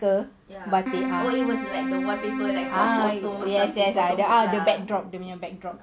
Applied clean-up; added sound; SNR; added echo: none; Keyboard (musical); 5 dB; none.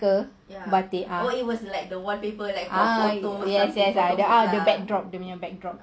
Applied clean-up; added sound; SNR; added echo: none; none; none; none.